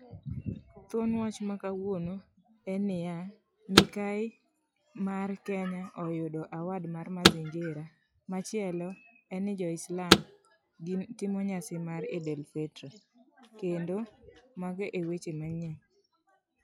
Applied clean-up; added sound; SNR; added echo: classical method log-MMSE.